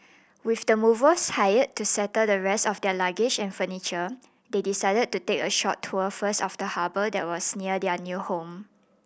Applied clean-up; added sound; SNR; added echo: none; none; none; none.